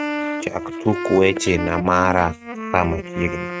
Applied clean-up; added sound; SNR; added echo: neural mask model RNNoise.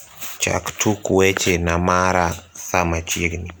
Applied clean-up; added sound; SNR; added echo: none; none; none; none.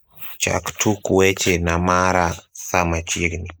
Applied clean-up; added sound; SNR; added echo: neural mask model Resemble Enhance denoiser.